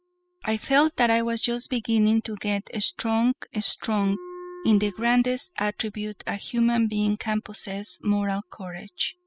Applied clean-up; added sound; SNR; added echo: classical method spectral subtraction.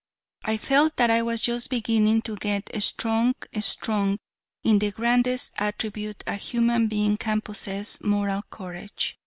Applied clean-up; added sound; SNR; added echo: none; none; none; none.